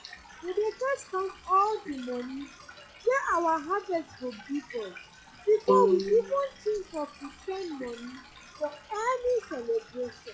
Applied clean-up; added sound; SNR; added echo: classical method log-MMSE.